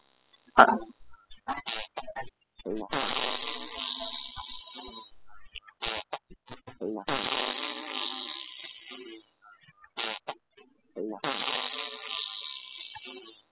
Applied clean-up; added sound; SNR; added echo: classical method spectral subtraction.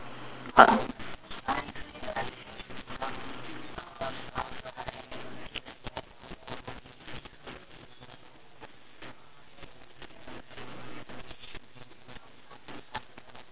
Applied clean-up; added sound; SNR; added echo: none; none; none; none.